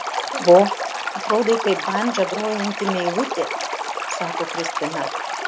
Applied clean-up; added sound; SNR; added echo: none; Stream; 4 dB; none.